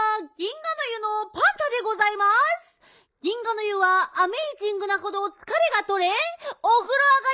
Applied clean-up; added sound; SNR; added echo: neural mask model Resemble Enhance denoiser.